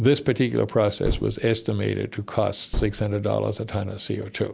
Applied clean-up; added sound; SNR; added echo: none; Gunshot, gunfire; 8 dB; none.